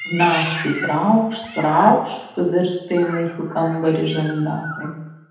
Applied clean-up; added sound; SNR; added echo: none; Meow; 12 dB; reverberation time 0.8 s.